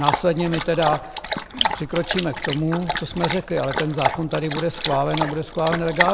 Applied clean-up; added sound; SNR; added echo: none; Dog; 4 dB; none.